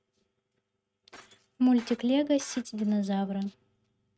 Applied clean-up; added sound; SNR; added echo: neural mask model RNNoise.